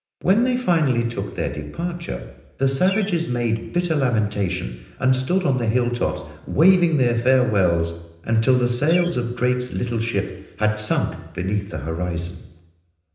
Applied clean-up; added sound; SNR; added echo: none; Bird; 17 dB; reverberation time 0.9 s.